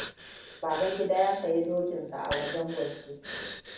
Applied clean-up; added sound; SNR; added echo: none; Breathing; 11 dB; reverberation time 0.7 s.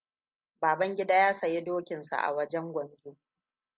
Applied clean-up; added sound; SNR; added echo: none; none; none; none.